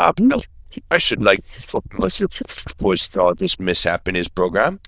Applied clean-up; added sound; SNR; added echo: neural diffusion model UNIVERSE++.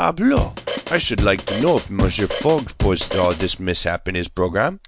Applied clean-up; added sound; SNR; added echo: none; Drum kit; 4 dB; none.